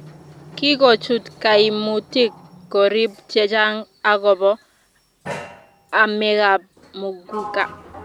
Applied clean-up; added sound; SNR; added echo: none; Sliding door; 18 dB; none.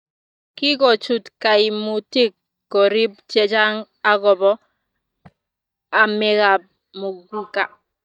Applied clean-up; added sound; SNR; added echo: neural mask model DeepFilterNet 3.